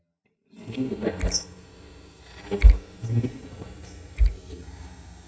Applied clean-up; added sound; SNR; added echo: neural mask model DeepFilterNet 3.